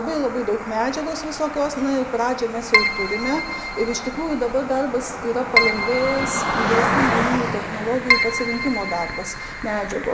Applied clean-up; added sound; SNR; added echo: none; Keyboard (musical) + Cricket; 0 dB; none.